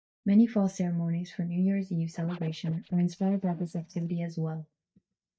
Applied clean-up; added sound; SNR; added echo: neural mask model DeepFilterNet 3.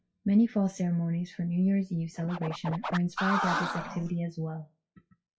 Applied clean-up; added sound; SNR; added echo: classical method WPE with log-MMSE.